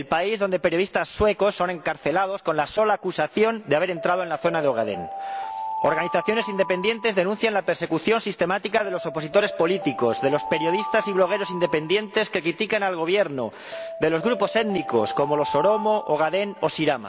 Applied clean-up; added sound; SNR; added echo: none; Alarm; 11 dB; none.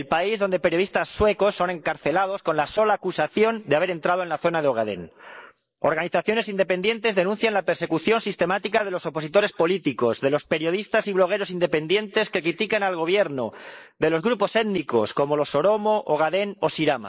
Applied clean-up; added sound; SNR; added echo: neural mask model Resemble Enhance denoiser.